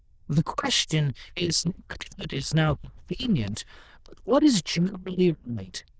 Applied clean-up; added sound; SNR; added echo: neural diffusion model UNIVERSE++.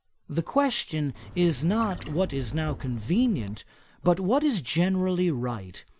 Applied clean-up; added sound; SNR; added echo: none; Trickle, dribble / Chirp, tweet; 12 dB; none.